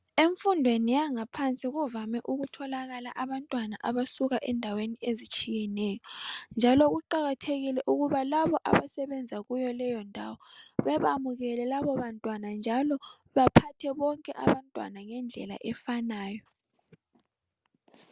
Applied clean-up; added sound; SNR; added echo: none; none; none; none.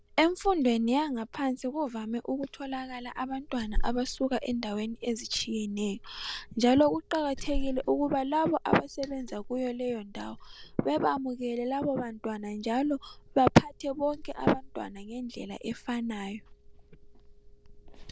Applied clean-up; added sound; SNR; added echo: none; Liquid; 10 dB; none.